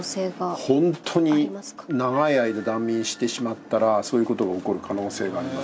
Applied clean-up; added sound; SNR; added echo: none; none; none; none.